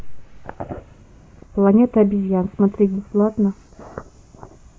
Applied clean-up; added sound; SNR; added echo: neural mask model Resemble Enhance denoiser.